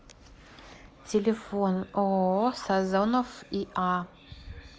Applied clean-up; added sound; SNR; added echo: none; none; none; none.